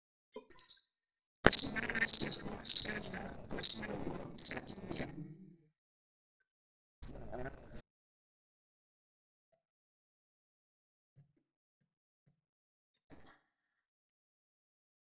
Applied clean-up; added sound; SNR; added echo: neural separator model SepFormer DNS4.